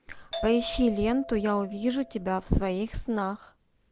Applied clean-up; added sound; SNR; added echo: none; Doorbell; 12 dB; none.